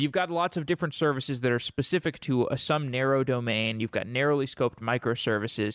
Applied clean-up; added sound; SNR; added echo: none; none; none; none.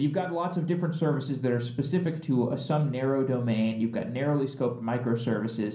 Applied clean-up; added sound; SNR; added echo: none; none; none; reverberation time 0.6 s.